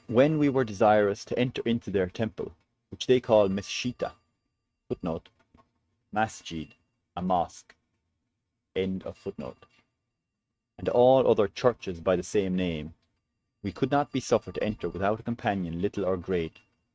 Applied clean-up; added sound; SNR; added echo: neural mask model RNNoise.